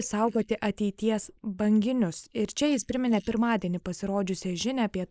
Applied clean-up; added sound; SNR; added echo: neural mask model Resemble Enhance denoiser.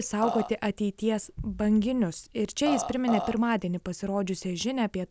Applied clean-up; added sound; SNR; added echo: none; Burping, eructation; 4 dB; none.